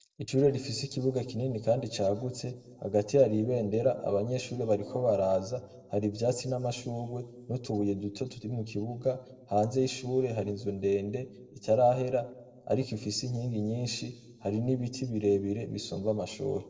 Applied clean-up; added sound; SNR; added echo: neural separator model SepFormer DNS4.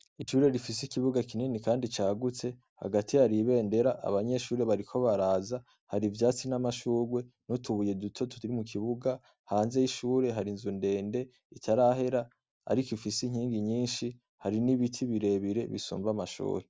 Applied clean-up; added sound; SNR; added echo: none; none; none; none.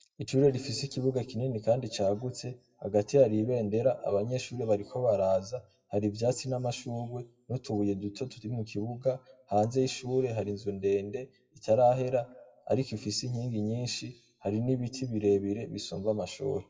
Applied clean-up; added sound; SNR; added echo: classical method WPE with log-MMSE.